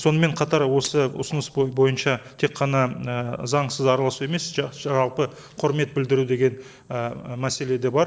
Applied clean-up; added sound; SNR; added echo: neural separator model SepFormer DNS4.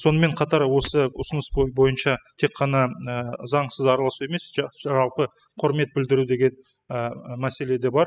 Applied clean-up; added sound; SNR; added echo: classical method spectral subtraction.